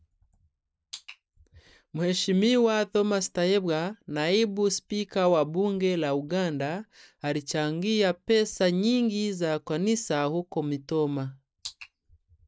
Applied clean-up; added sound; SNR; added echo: none; none; none; none.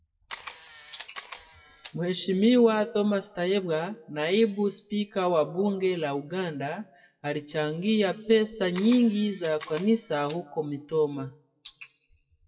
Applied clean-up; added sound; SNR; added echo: classical method WPE with log-MMSE.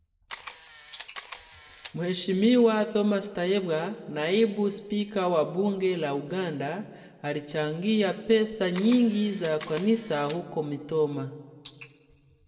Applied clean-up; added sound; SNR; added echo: none; Camera; 15 dB; reverberation time 1.3 s.